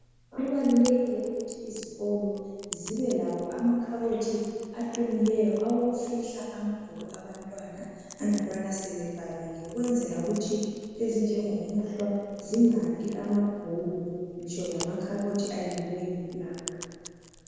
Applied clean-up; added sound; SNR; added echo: none; Chewing, mastication; 19 dB; reverberation time 1.9 s.